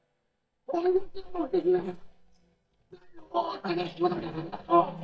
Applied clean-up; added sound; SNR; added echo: neural mask model DeepFilterNet 3.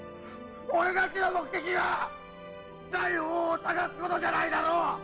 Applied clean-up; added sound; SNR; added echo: none; none; none; none.